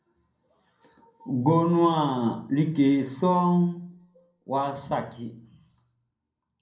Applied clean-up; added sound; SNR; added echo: none; none; none; reverberation time 0.6 s.